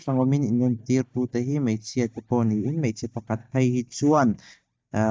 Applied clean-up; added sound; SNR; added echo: neural mask model DeepFilterNet 3.